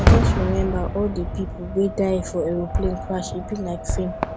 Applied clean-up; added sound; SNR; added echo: none; Fireworks; -2 dB; none.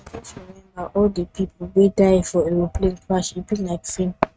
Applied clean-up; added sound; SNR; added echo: neural mask model RNNoise.